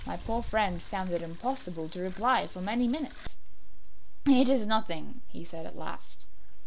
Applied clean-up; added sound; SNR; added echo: none; Mechanisms / Bicycle; -2 dB; none.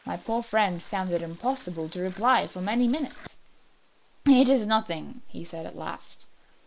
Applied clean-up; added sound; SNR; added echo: neural mask model Resemble Enhance denoiser.